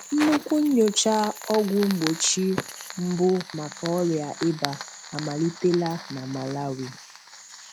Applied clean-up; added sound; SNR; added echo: none; Fire; 12 dB; none.